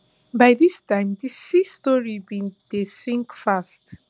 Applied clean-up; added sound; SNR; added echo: none; none; none; none.